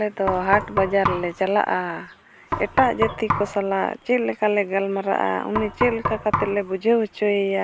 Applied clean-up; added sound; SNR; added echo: none; Knock; 6 dB; none.